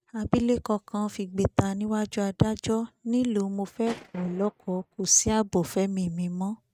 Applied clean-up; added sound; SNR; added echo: neural mask model RNNoise.